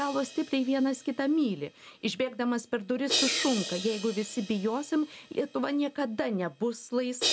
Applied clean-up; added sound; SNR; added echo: none; Crash cymbal; 8 dB; none.